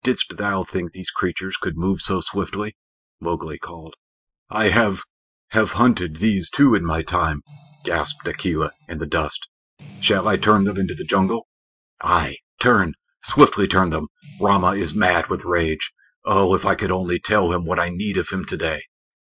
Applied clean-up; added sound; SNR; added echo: classical method Wiener filter.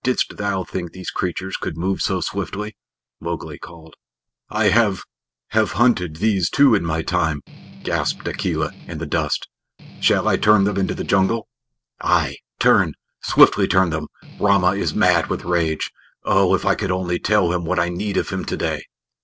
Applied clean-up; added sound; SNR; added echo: neural separator model SepFormer DNS4.